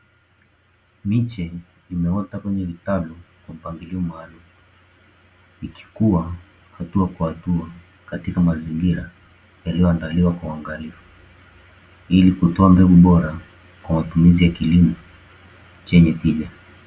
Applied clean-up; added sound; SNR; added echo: none; none; none; none.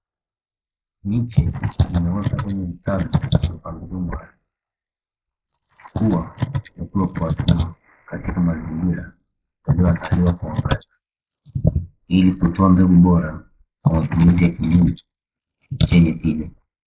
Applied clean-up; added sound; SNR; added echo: neural mask model Resemble Enhance denoiser.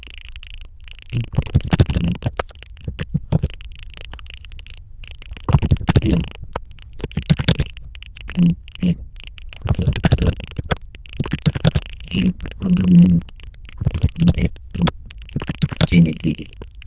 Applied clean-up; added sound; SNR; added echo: neural diffusion model UNIVERSE++.